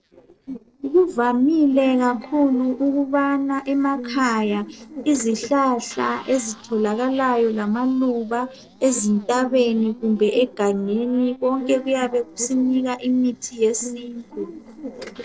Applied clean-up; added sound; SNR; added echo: neural separator model SepFormer DNS4.